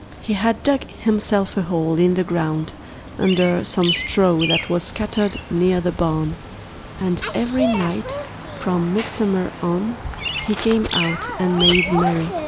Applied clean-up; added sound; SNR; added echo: none; Bird vocalization, bird call, bird song; 7 dB; none.